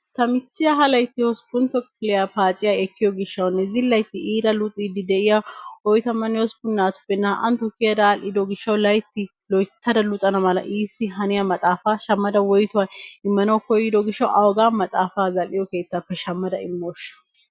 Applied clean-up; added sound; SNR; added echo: none; Tambourine; 15 dB; none.